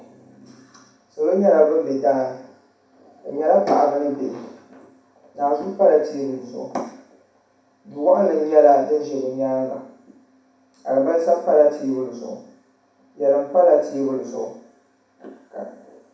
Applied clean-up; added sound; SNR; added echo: none; none; none; reverberation time 0.6 s.